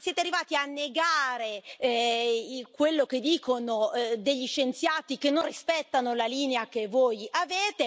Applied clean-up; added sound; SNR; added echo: none; none; none; none.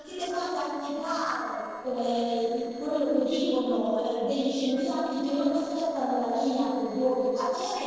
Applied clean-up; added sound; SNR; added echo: neural separator model SepFormer DNS4.